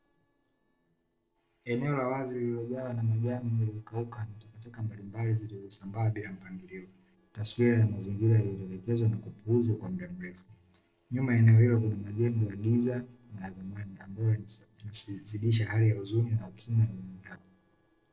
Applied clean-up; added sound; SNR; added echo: neural separator model SepFormer DNS4.